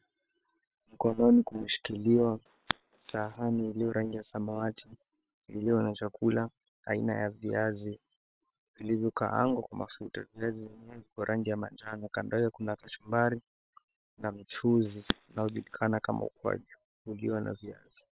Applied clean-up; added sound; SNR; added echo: neural separator model SepFormer WHAM!.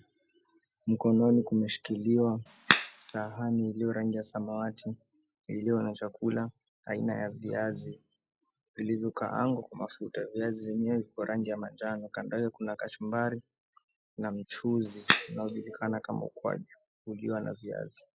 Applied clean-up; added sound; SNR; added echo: classical method log-MMSE.